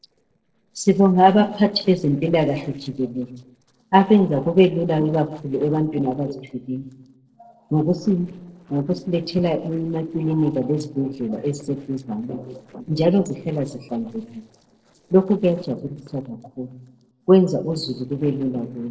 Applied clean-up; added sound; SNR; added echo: neural separator model SepFormer DNS4.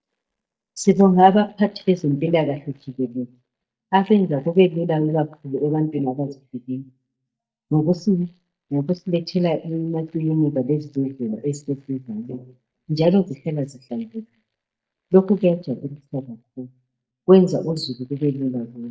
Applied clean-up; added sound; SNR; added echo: neural mask model DeepFilterNet 3.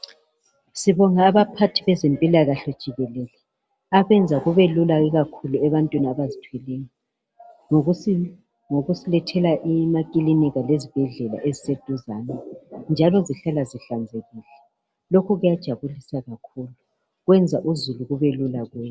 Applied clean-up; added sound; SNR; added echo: none; none; none; none.